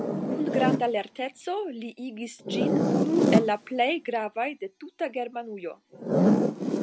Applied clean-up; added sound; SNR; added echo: none; Zipper (clothing); -3 dB; none.